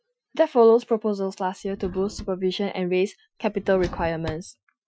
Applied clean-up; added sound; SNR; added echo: classical method Wiener filter.